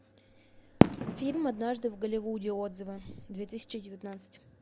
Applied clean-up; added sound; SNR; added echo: none; Fireworks; -4 dB; none.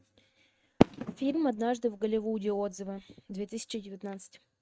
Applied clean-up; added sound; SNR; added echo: neural mask model RNNoise.